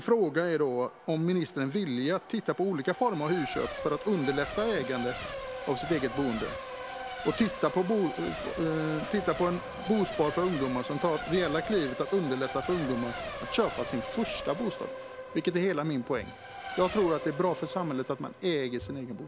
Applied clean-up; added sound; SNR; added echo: none; Race car, auto racing / Accelerating, revving, vroom / Mechanisms; 9 dB; none.